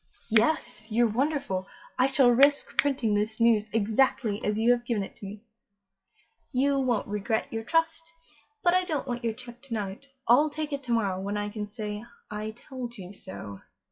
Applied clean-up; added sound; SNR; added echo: classical method WPE with log-MMSE.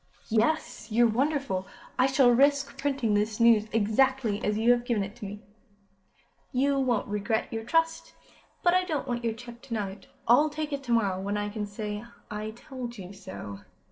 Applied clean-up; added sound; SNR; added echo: neural separator model SepFormer DNS4.